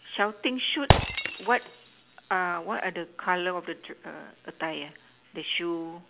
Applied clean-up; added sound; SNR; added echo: none; Shatter; 2 dB; none.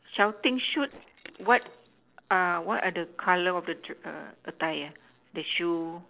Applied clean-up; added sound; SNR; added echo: neural separator model SepFormer DNS4.